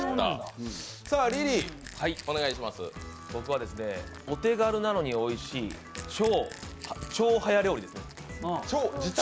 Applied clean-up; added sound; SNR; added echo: none; Crushing; 20 dB; none.